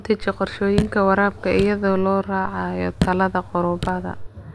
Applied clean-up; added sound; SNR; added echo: none; Raindrop / Drip; 8 dB; none.